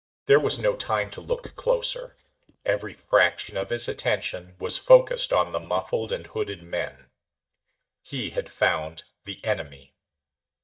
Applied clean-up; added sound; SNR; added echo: neural mask model DeepFilterNet 3.